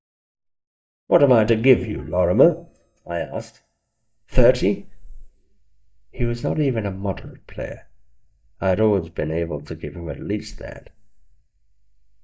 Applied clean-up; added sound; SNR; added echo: neural mask model DeepFilterNet 3.